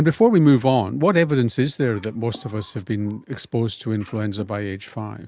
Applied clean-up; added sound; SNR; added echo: none; none; none; none.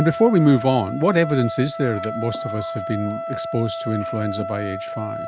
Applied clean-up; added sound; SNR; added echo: none; Trumpet; 8 dB; none.